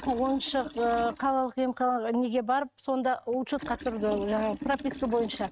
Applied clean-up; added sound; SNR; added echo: neural mask model RNNoise.